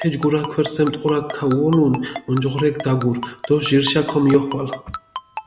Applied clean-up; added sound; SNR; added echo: none; Ringtone; 14 dB; none.